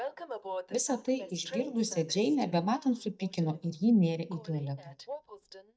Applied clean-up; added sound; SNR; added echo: neural mask model DeepFilterNet 3.